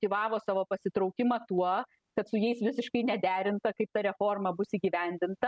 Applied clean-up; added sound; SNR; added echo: none; none; none; none.